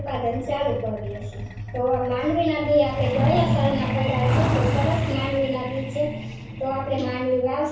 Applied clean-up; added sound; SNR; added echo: none; Truck; 2 dB; reverberation time 0.7 s.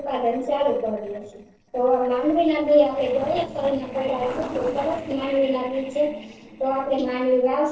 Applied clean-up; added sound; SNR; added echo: neural separator model SepFormer DNS4.